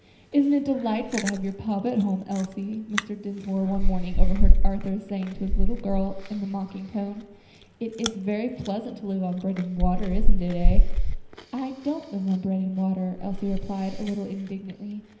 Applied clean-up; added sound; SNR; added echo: none; Chewing, mastication; -5 dB; reverberation time 0.9 s.